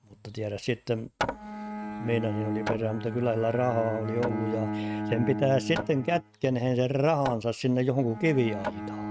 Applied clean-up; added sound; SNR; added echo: neural mask model RNNoise.